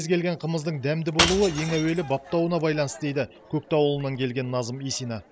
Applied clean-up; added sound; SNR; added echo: none; Shatter / Crushing; 6 dB; none.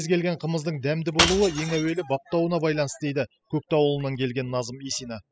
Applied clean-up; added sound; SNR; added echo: classical method spectral subtraction.